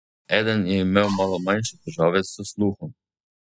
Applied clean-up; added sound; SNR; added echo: classical method spectral subtraction.